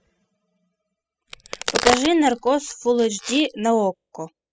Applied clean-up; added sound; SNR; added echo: classical method spectral subtraction.